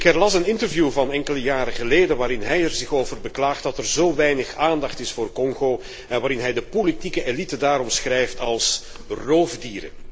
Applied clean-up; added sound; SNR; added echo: none; Chewing, mastication / Livestock, farm animals, working animals; 10 dB; none.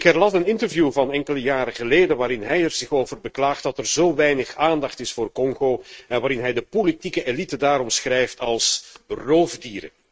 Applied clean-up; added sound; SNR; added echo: neural mask model RNNoise.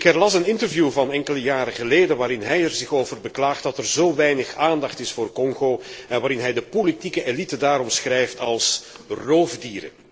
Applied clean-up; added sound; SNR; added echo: neural separator model SepFormer DNS4.